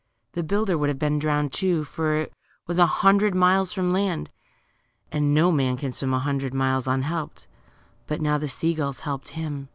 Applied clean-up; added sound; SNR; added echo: none; none; none; none.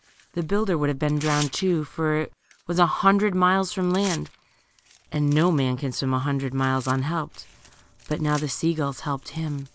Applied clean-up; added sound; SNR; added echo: none; Tearing; 20 dB; none.